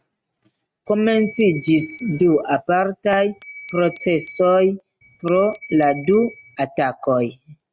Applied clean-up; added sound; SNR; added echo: neural mask model RNNoise.